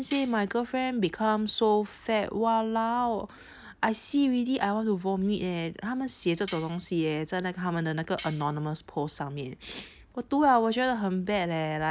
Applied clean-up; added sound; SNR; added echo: none; Cutlery, silverware; 20 dB; none.